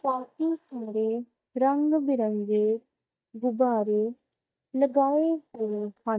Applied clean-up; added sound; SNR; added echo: neural mask model DeepFilterNet 3.